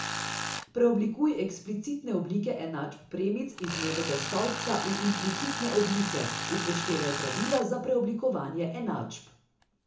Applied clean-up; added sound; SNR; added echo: none; Tools; 6 dB; reverberation time 0.7 s.